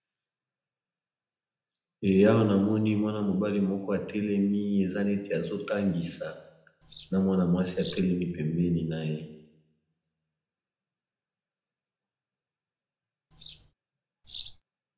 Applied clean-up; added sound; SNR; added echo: none; Bird vocalization, bird call, bird song; 11 dB; reverberation time 0.8 s.